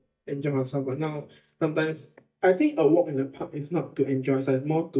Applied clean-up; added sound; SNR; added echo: neural mask model DeepFilterNet 3.